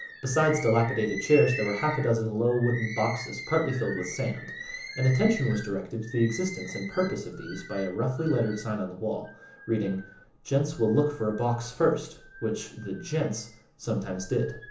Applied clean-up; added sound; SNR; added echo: none; Bird; 14 dB; reverberation time 0.7 s.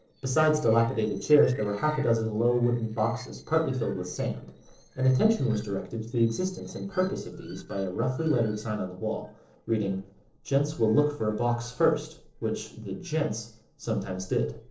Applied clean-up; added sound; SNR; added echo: neural separator model SepFormer DNS4.